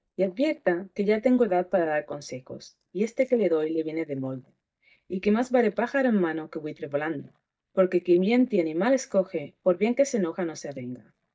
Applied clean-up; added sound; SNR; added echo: neural mask model DeepFilterNet 3.